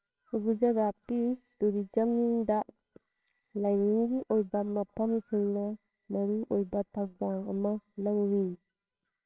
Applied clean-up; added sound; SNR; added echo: neural separator model SepFormer WHAMR!.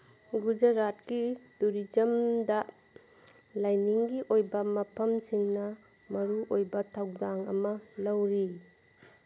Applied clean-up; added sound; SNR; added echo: none; none; none; none.